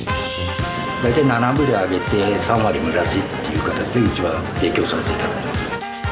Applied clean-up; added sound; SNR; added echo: none; none; none; none.